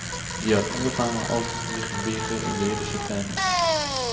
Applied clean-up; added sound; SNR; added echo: none; Bicycle; 0 dB; reverberation time 1.8 s.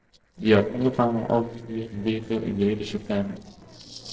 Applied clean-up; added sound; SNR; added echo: neural separator model SepFormer DNS4.